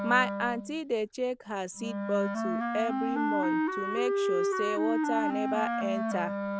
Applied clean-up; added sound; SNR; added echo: none; Wind instrument, woodwind instrument; -2 dB; none.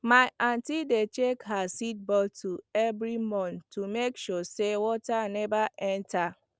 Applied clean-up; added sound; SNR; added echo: none; none; none; none.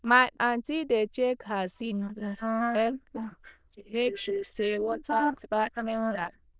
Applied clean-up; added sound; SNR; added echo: neural diffusion model UNIVERSE++.